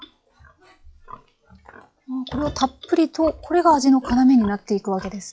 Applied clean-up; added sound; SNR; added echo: classical method log-MMSE.